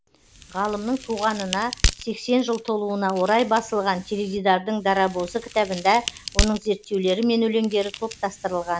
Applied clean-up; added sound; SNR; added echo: none; Crack; 8 dB; none.